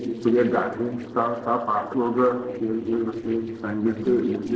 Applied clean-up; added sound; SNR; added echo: neural separator model SepFormer DNS4.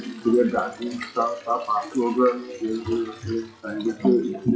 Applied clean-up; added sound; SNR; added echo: classical method WPE with log-MMSE.